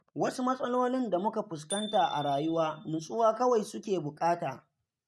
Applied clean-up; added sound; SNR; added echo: neural mask model RNNoise.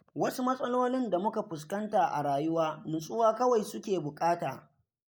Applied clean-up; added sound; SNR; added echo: neural mask model Resemble Enhance denoiser.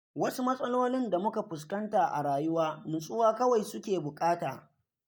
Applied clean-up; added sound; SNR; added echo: neural mask model DeepFilterNet 3.